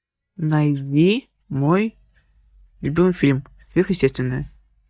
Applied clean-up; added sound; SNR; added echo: neural mask model DeepFilterNet 3.